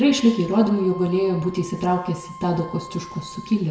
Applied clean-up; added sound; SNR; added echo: none; Wind instrument, woodwind instrument; 18 dB; reverberation time 0.8 s.